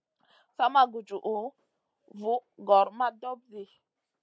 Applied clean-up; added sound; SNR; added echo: none; none; none; none.